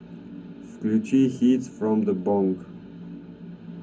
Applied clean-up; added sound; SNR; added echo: none; none; none; reverberation time 0.4 s.